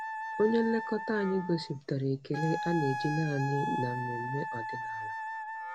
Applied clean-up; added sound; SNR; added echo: none; Wind instrument, woodwind instrument; 5 dB; none.